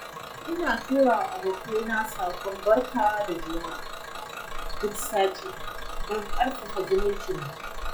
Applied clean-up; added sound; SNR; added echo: classical method log-MMSE.